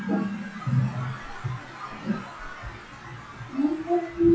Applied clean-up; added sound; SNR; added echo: classical method WPE with log-MMSE.